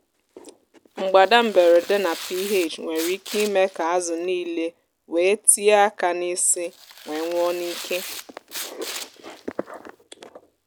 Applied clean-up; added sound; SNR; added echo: none; Tearing; 15 dB; none.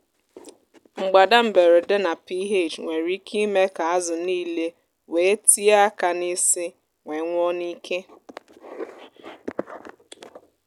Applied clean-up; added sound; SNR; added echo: none; none; none; none.